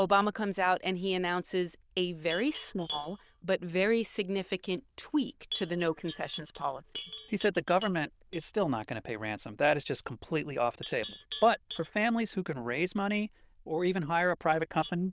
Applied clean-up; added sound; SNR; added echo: neural diffusion model UNIVERSE++.